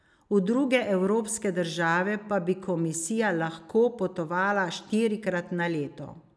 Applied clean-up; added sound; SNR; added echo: none; none; none; none.